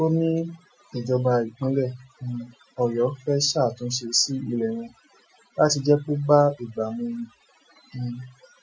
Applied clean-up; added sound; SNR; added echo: classical method Wiener filter.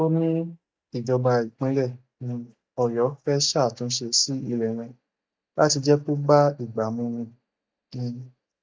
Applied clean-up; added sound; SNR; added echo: neural mask model DeepFilterNet 3.